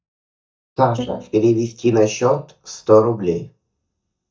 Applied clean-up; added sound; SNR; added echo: neural mask model DeepFilterNet 3.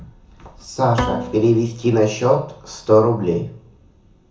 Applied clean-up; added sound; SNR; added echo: none; Bowed string instrument; 10 dB; reverberation time 0.5 s.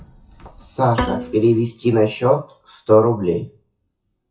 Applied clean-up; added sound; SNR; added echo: classical method WPE with log-MMSE.